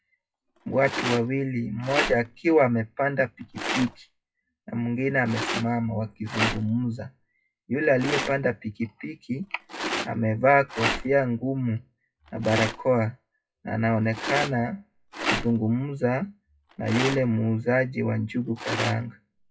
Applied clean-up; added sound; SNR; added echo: classical method WPE with log-MMSE.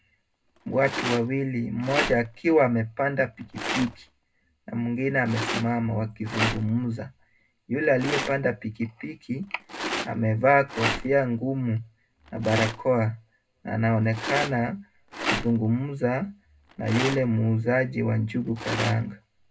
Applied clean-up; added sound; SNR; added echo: none; Rattle; 9 dB; reverberation time 0.2 s.